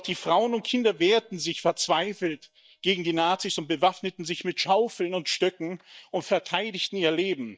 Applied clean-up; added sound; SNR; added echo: neural mask model DeepFilterNet 3.